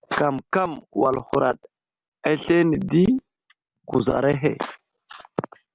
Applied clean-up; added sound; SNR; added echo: none; none; none; none.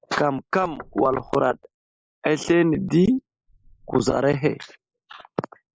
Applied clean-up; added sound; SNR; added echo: neural mask model Resemble Enhance denoiser.